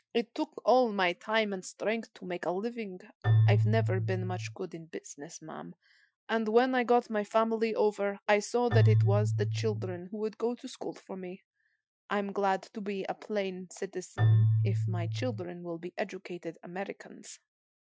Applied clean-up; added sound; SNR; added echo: classical method Wiener filter.